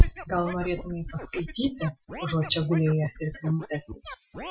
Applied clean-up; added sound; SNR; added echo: classical method Wiener filter.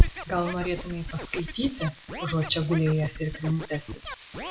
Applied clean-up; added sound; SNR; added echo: none; Frying (food) + Scratching (performance technique); 12 dB; none.